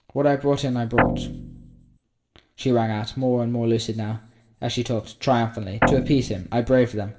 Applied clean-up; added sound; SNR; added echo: none; Guitar; 1 dB; reverberation time 0.7 s.